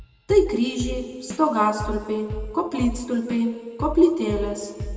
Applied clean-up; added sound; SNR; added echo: none; Drum / Drum kit; 11 dB; reverberation time 1.6 s.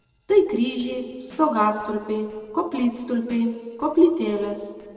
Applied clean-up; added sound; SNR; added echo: neural separator model SepFormer DNS4.